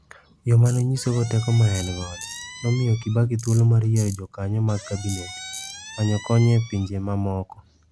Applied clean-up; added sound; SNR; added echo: none; Tools + Squeak; 14 dB; none.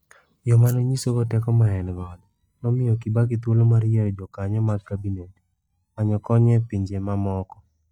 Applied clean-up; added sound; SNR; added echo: neural mask model DeepFilterNet 3.